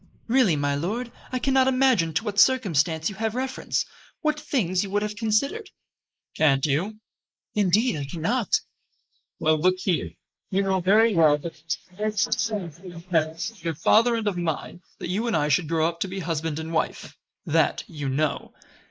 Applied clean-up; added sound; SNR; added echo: neural mask model Resemble Enhance denoiser.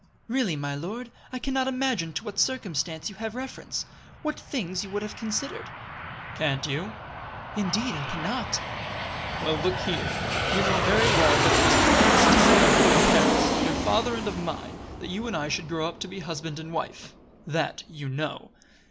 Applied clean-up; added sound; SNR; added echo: none; Aircraft; -3 dB; none.